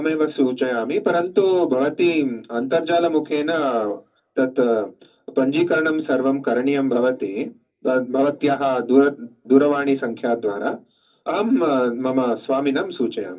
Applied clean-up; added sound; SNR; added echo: none; none; none; reverberation time 0.3 s.